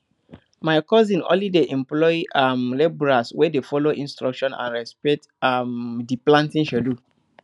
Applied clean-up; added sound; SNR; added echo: none; none; none; none.